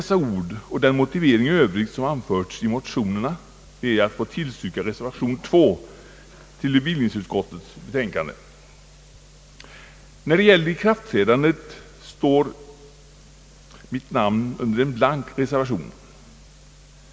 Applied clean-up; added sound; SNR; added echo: none; none; none; none.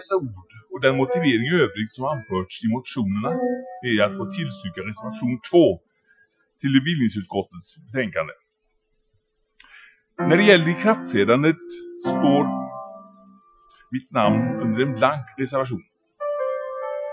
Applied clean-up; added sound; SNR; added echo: classical method Wiener filter.